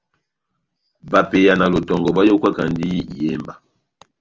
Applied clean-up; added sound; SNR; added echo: none; none; none; none.